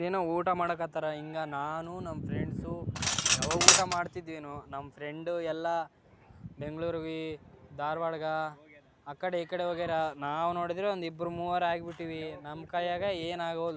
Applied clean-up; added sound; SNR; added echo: none; Cutlery, silverware; -4 dB; none.